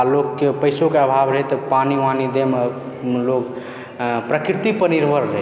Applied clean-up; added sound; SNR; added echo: none; none; none; none.